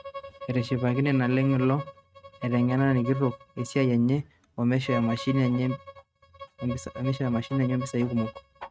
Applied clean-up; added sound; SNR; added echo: neural mask model RNNoise.